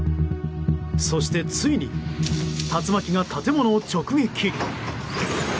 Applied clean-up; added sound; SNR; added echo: none; none; none; none.